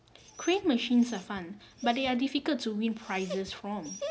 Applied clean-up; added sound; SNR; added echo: none; Dog; 14 dB; none.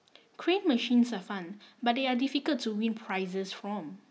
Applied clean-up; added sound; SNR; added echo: none; none; none; none.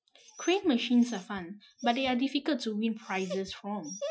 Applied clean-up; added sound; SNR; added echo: classical method Wiener filter.